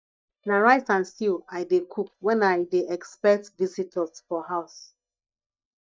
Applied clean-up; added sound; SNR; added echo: neural mask model DeepFilterNet 3.